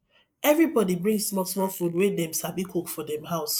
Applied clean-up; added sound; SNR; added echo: neural mask model Resemble Enhance denoiser.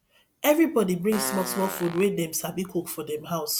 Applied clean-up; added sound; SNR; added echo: none; Fart; 12 dB; none.